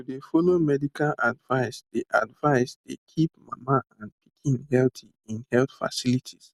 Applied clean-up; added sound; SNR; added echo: none; none; none; none.